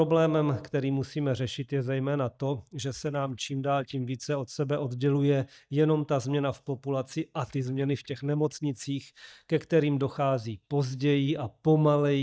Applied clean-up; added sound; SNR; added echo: neural mask model DeepFilterNet 3.